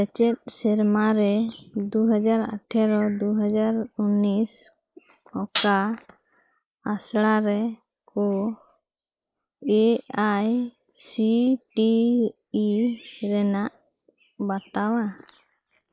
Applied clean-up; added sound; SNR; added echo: neural mask model Resemble Enhance denoiser.